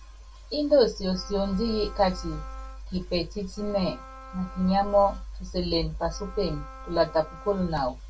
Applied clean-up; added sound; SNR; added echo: none; Wind instrument, woodwind instrument; 20 dB; reverberation time 0.1 s.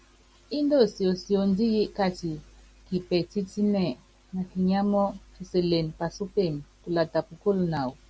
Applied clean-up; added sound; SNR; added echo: none; none; none; none.